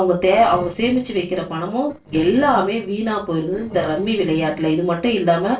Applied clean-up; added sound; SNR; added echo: neural separator model SepFormer DNS4.